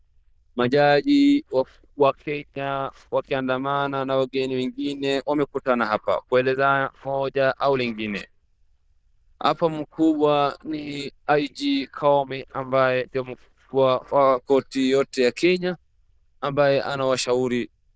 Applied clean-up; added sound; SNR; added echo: neural diffusion model UNIVERSE++.